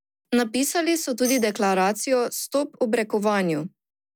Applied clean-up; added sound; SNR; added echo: none; Tambourine; 15 dB; none.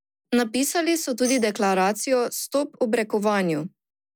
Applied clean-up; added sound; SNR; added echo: neural mask model Resemble Enhance denoiser.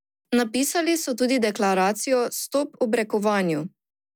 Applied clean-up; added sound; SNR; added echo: none; none; none; none.